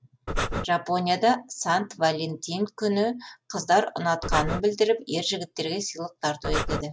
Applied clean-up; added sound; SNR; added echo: none; Breathing; 0 dB; none.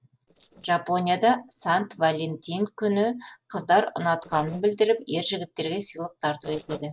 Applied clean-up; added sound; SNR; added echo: neural separator model SepFormer DNS4.